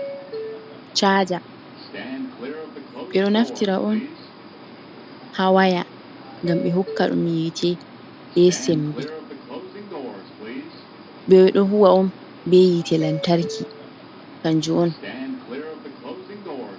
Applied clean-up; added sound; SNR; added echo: none; Subway, metro, underground; 13 dB; none.